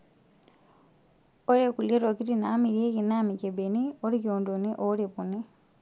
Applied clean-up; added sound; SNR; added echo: none; none; none; none.